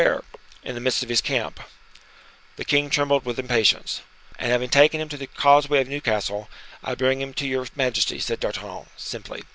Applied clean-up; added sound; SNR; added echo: none; none; none; none.